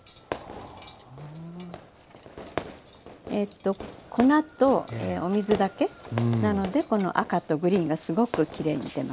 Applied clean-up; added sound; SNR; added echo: none; Fireworks; 13 dB; none.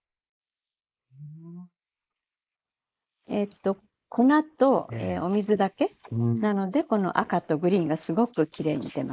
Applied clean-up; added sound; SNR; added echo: neural mask model Resemble Enhance denoiser.